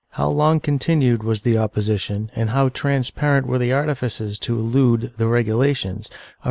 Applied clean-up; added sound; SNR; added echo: none; none; none; none.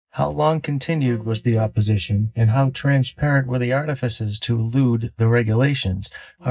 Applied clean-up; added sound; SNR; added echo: neural mask model DeepFilterNet 3.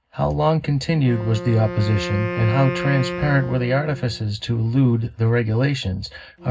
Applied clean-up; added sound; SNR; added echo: none; Wind instrument, woodwind instrument; 11 dB; reverberation time 0.4 s.